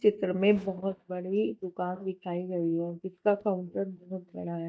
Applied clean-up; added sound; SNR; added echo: neural mask model DeepFilterNet 3.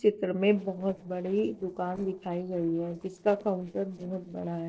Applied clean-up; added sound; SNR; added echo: neural separator model SepFormer DNS4.